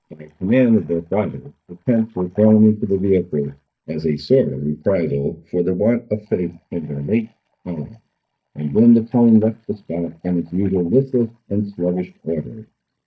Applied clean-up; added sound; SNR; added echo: neural mask model DeepFilterNet 3.